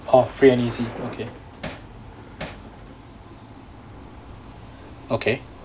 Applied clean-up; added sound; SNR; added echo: none; Thunder + Hammer; 16 dB; none.